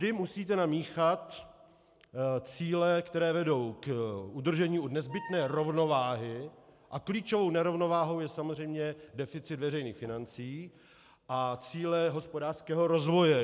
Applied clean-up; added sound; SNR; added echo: none; Squeak; 17 dB; none.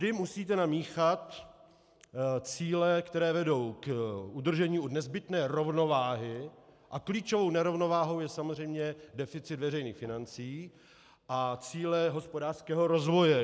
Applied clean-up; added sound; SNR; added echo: none; none; none; none.